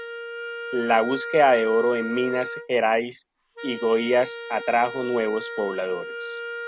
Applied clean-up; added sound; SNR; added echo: none; Wind instrument, woodwind instrument; 10 dB; none.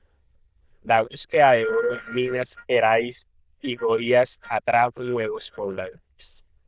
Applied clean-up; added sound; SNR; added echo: neural diffusion model UNIVERSE++.